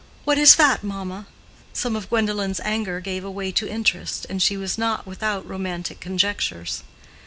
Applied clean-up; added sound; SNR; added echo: none; none; none; none.